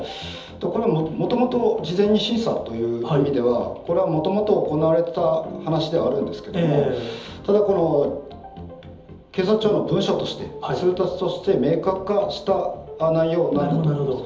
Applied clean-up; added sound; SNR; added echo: none; none; none; reverberation time 1.2 s.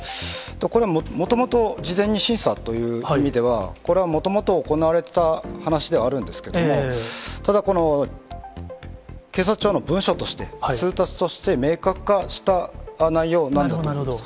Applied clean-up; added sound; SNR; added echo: none; none; none; none.